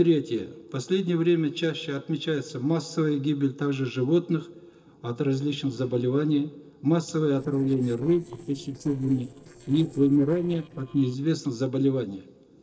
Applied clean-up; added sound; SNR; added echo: neural separator model SepFormer DNS4.